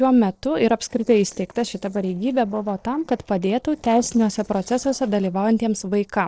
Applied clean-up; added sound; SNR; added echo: neural separator model SepFormer DNS4.